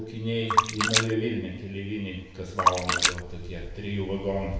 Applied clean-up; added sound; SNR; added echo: none; Splash, splatter; -2 dB; reverberation time 0.8 s.